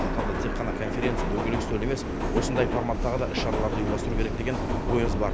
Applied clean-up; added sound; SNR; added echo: none; Subway, metro, underground; -2 dB; none.